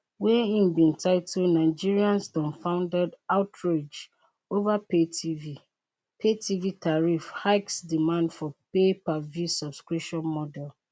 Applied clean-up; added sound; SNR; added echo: none; none; none; none.